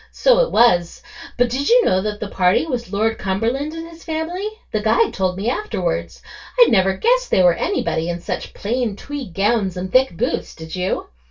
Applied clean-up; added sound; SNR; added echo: none; none; none; reverberation time 0.2 s.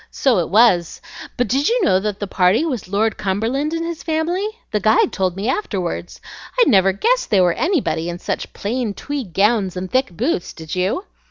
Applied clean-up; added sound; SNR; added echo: none; none; none; none.